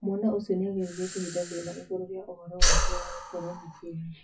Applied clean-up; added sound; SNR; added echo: classical method WPE with log-MMSE.